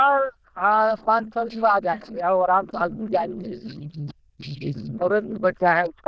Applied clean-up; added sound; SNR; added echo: neural diffusion model UNIVERSE++.